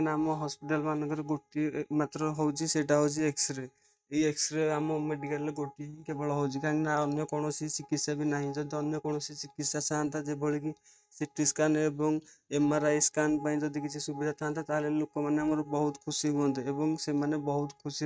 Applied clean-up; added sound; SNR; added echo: neural mask model RNNoise.